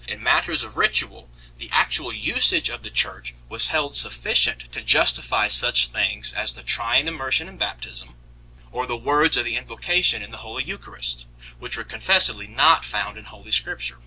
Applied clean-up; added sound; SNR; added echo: none; none; none; none.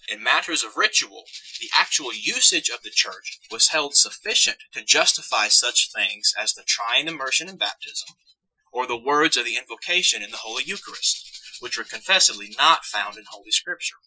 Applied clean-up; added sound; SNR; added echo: classical method Wiener filter.